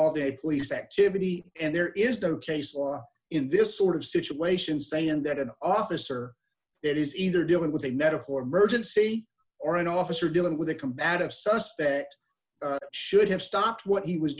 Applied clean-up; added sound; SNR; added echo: none; Cowbell; 18 dB; none.